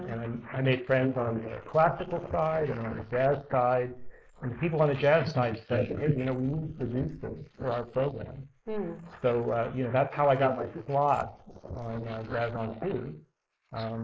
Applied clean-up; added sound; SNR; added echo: neural mask model Resemble Enhance denoiser.